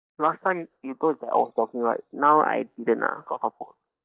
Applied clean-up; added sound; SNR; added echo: neural mask model DeepFilterNet 3.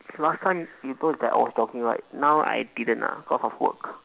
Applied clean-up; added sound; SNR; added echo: none; none; none; none.